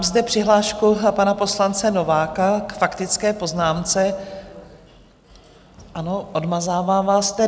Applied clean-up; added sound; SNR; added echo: none; none; none; none.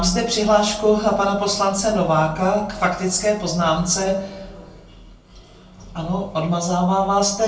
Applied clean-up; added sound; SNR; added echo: none; none; none; reverberation time 0.3 s.